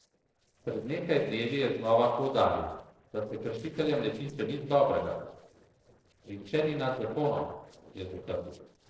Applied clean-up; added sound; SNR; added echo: neural separator model SepFormer DNS4.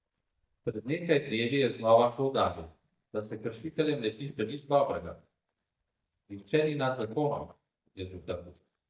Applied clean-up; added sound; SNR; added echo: neural mask model DeepFilterNet 3.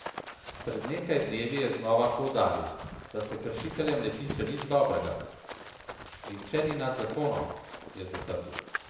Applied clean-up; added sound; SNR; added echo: none; Run; 10 dB; reverberation time 1.0 s.